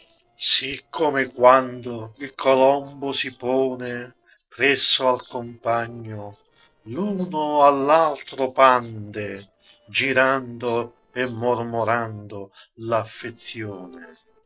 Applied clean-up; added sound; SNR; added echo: neural separator model SepFormer DNS4.